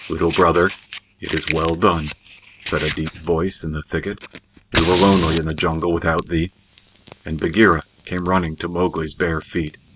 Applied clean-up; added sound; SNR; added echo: none; Fire; 12 dB; none.